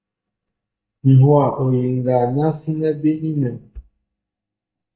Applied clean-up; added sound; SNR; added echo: neural mask model DeepFilterNet 3.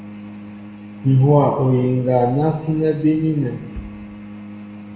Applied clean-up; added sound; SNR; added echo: none; Bowed string instrument; 18 dB; reverberation time 1.0 s.